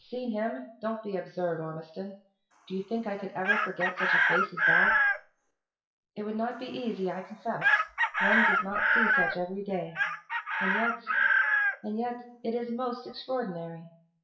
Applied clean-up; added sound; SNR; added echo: classical method WPE with log-MMSE.